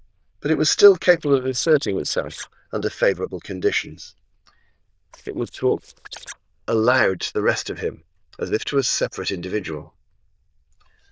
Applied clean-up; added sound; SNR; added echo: neural diffusion model UNIVERSE++.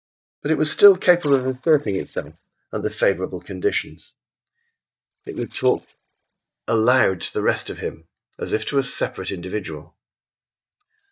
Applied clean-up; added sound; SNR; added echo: neural mask model DeepFilterNet 3.